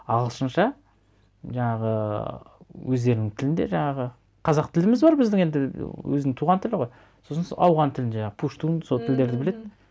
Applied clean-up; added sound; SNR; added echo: none; none; none; none.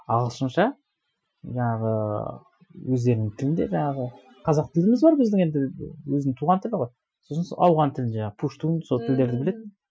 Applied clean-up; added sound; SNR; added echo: classical method Wiener filter.